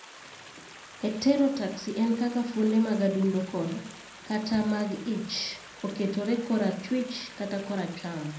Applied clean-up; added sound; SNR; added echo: none; Stream; 18 dB; reverberation time 0.6 s.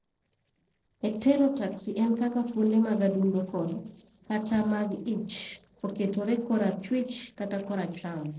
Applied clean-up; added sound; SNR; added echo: neural separator model SepFormer DNS4.